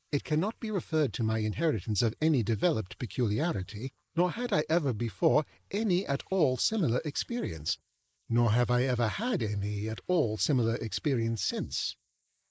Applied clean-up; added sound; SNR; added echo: neural mask model Resemble Enhance denoiser.